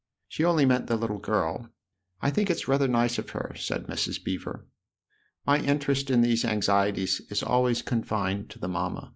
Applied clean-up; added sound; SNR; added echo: neural mask model Resemble Enhance denoiser.